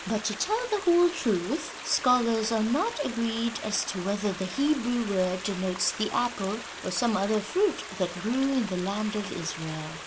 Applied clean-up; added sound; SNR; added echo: none; Stream; 12 dB; none.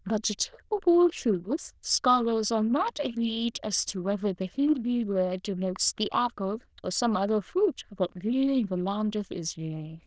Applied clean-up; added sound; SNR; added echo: neural diffusion model UNIVERSE++.